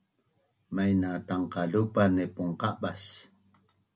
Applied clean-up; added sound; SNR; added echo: none; none; none; none.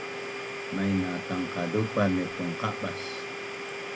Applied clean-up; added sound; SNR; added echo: none; Domestic sounds, home sounds; 5 dB; none.